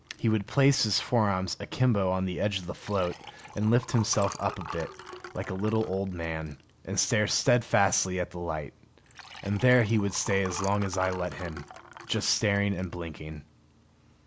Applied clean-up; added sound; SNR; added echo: none; Liquid; 17 dB; none.